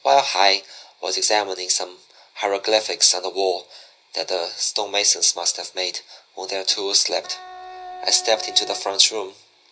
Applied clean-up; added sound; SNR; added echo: none; Wind instrument, woodwind instrument; 14 dB; reverberation time 0.4 s.